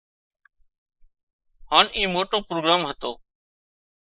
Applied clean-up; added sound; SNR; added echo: neural mask model Resemble Enhance denoiser.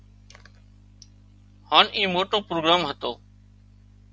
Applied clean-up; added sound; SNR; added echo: none; none; none; none.